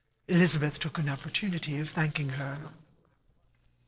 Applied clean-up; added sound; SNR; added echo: neural separator model SepFormer DNS4.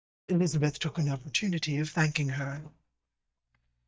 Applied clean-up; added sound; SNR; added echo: neural mask model DeepFilterNet 3.